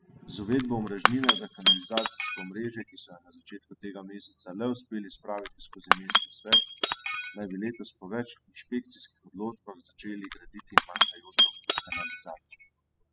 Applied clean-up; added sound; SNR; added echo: classical method spectral subtraction.